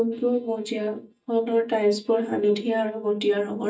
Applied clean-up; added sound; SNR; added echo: neural mask model DeepFilterNet 3.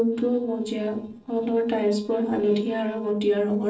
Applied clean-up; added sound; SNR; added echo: neural separator model SepFormer DNS4.